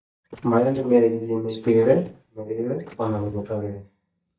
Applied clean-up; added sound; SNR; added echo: neural mask model DeepFilterNet 3.